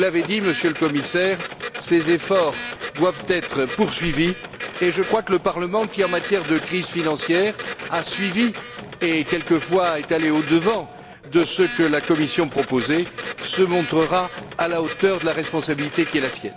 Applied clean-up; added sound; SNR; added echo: none; Printer; 10 dB; none.